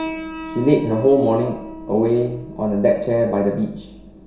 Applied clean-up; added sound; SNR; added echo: none; Piano; 14 dB; reverberation time 0.7 s.